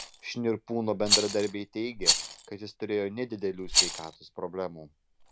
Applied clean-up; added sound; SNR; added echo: none; Rattle; -1 dB; none.